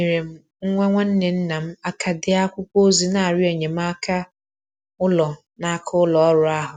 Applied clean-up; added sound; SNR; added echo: none; none; none; none.